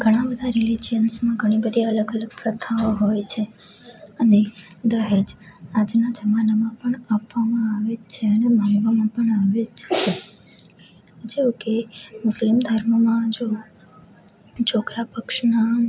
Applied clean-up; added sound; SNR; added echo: none; none; none; none.